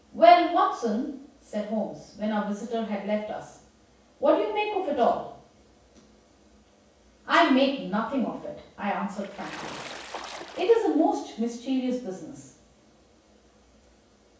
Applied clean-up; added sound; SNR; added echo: none; Water / Splash, splatter; 14 dB; reverberation time 0.7 s.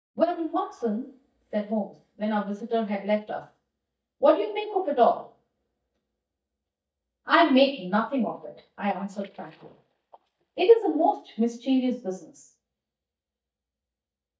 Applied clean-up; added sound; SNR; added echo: neural mask model DeepFilterNet 3.